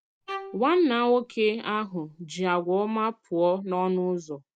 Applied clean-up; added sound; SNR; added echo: none; Bowed string instrument; 17 dB; none.